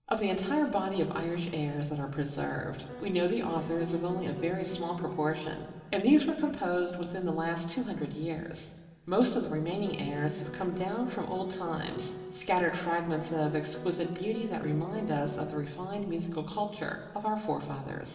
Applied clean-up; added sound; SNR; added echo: none; Piano; 11 dB; reverberation time 1.9 s.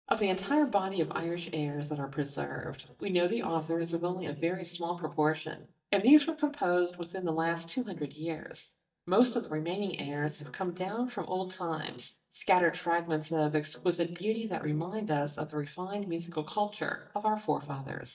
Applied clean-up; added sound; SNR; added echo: neural mask model DeepFilterNet 3.